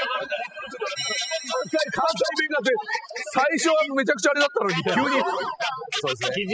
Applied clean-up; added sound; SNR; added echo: classical method spectral subtraction.